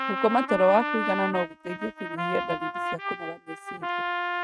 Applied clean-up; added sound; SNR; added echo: neural mask model RNNoise.